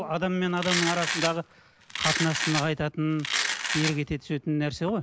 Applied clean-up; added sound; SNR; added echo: none; Domestic sounds, home sounds; 3 dB; none.